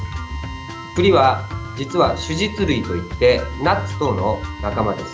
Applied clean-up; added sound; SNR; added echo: none; Trumpet + Drill; 18 dB; none.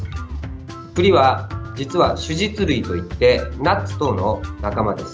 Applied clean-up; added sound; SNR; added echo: none; none; none; none.